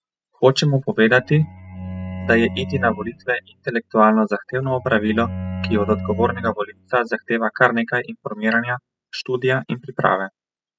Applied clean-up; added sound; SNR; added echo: classical method spectral subtraction.